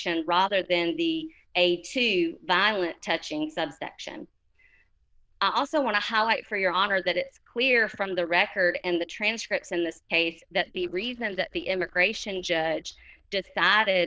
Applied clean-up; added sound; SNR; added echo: neural diffusion model UNIVERSE++.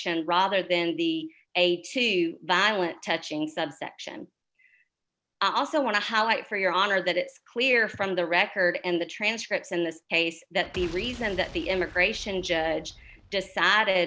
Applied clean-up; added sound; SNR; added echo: none; Boom; 17 dB; none.